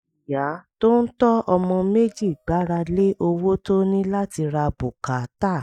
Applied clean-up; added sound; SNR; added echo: neural mask model DeepFilterNet 3.